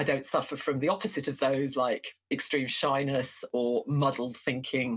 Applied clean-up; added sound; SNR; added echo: none; none; none; none.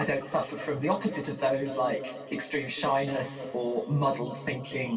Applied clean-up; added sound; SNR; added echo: none; none; none; reverberation time 2.8 s.